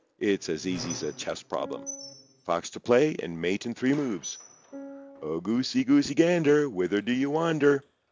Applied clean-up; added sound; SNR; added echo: none; Piano + Squeak; 19 dB; none.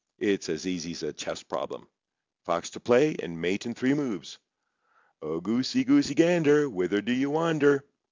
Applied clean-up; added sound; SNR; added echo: none; none; none; none.